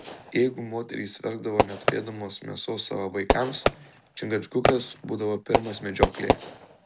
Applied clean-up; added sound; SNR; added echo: none; Fireworks; -1 dB; none.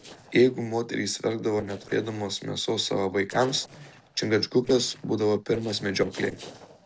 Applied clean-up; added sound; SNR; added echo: neural separator model SepFormer DNS4.